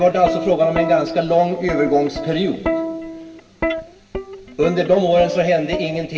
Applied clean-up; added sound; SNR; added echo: none; Plucked string instrument; 8 dB; reverberation time 2.6 s.